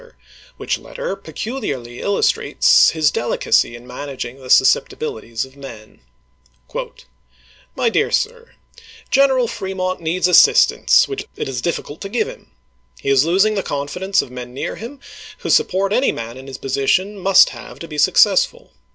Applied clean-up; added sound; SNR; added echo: none; none; none; none.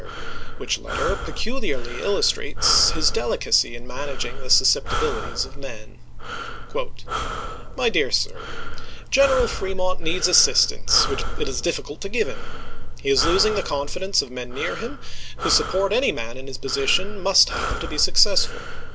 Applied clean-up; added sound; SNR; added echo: none; Breathing; 0 dB; none.